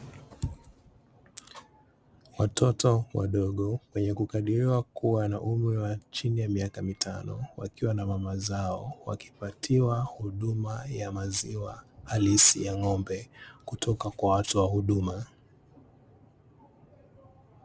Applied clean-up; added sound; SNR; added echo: none; none; none; none.